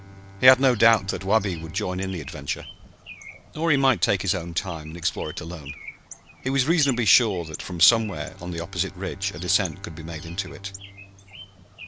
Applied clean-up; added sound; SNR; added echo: none; Bowed string instrument + Bird; 15 dB; none.